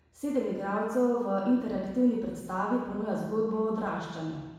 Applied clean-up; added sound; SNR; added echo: none; none; none; reverberation time 1.1 s.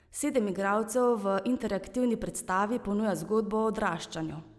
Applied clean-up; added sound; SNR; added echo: none; none; none; none.